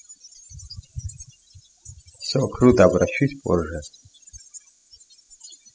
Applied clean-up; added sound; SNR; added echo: classical method spectral subtraction.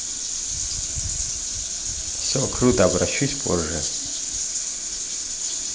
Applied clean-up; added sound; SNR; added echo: none; Bird vocalization, bird call, bird song; 16 dB; none.